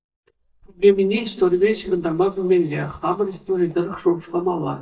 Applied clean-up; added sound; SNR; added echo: neural mask model DeepFilterNet 3.